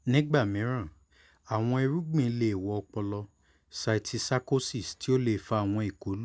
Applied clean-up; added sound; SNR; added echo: none; none; none; none.